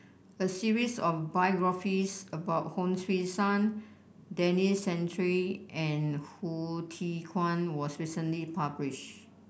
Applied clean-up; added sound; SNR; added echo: none; none; none; none.